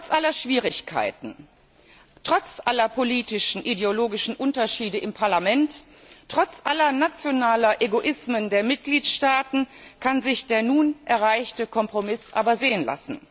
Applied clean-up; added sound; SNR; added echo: none; none; none; none.